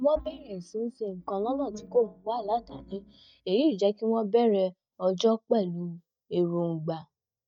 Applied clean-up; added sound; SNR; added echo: neural mask model DeepFilterNet 3.